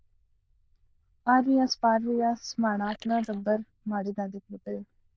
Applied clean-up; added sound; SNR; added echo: neural diffusion model UNIVERSE++.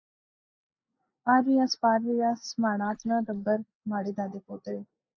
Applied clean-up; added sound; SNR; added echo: neural mask model Resemble Enhance denoiser.